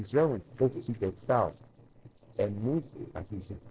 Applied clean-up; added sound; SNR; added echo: neural separator model SepFormer DNS4.